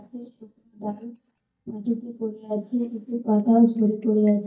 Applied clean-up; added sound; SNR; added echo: neural mask model DeepFilterNet 3.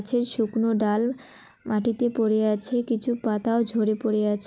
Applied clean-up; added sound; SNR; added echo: none; none; none; none.